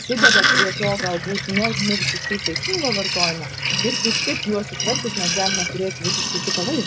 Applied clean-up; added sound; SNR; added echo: none; Sink (filling or washing); -4 dB; none.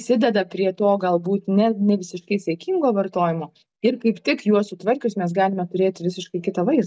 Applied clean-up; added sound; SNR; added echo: none; none; none; none.